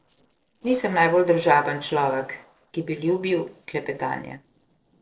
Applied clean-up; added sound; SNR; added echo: neural separator model SepFormer DNS4.